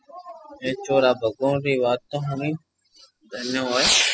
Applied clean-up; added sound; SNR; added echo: classical method spectral subtraction.